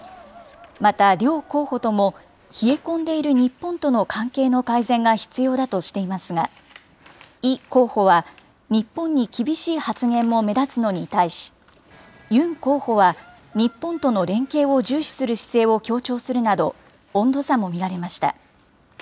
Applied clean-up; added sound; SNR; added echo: none; none; none; none.